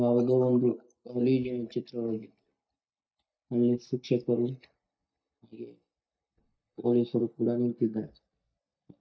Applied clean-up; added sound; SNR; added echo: neural mask model DeepFilterNet 3.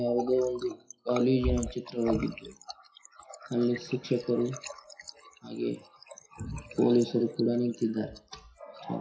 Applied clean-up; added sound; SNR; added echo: classical method WPE with log-MMSE.